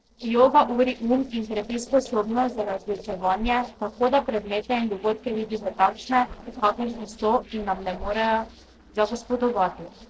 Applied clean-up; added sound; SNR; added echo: neural separator model SepFormer DNS4.